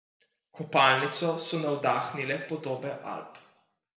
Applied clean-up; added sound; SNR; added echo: none; none; none; reverberation time 0.8 s.